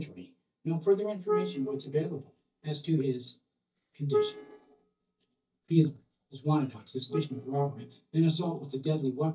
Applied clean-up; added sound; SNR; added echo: neural mask model DeepFilterNet 3.